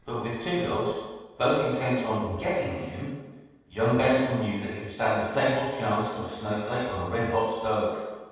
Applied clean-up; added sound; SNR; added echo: neural separator model SepFormer DNS4.